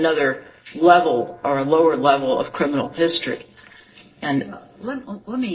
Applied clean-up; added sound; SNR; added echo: neural separator model SepFormer DNS4.